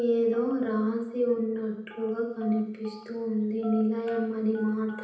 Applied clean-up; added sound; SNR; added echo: none; Telephone; 19 dB; reverberation time 0.9 s.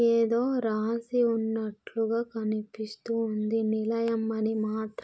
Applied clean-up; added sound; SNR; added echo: none; none; none; none.